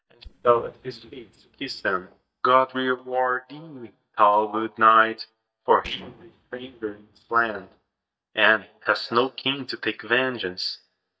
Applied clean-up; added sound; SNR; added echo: neural mask model DeepFilterNet 3.